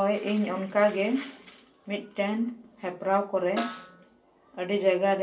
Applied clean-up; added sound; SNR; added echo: none; Snare drum; 12 dB; reverberation time 0.3 s.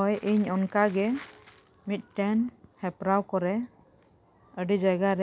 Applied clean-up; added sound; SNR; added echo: none; none; none; none.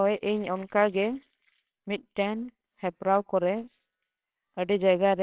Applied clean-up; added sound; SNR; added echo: neural separator model SepFormer WHAMR!.